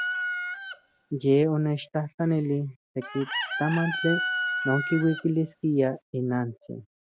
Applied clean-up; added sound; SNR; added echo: none; Chicken, rooster; 7 dB; none.